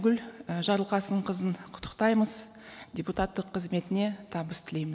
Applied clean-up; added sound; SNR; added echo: none; none; none; none.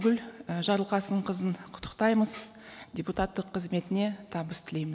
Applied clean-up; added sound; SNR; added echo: none; Tambourine; 11 dB; none.